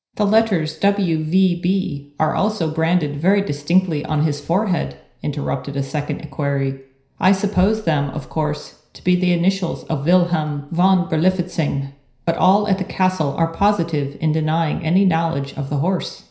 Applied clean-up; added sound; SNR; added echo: none; none; none; reverberation time 0.5 s.